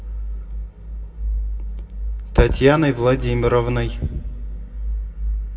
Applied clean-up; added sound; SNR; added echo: none; none; none; reverberation time 1.1 s.